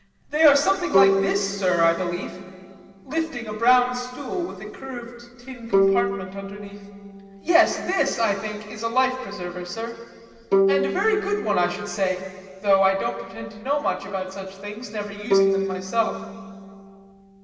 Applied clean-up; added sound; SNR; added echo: none; Bowed string instrument; 4 dB; reverberation time 2.1 s.